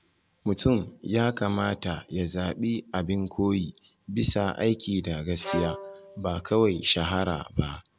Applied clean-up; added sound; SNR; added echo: none; Bowed string instrument; 11 dB; none.